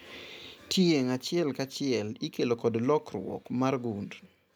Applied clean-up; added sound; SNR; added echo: none; none; none; none.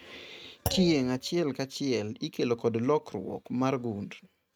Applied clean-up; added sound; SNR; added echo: neural mask model RNNoise.